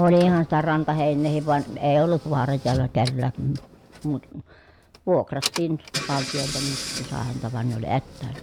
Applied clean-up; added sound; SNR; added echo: none; Engine / Car; 12 dB; none.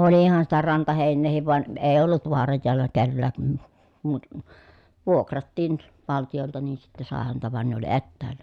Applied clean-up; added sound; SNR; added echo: none; none; none; none.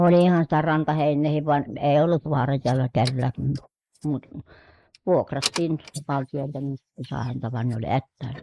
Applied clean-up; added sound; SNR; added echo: neural mask model Resemble Enhance denoiser.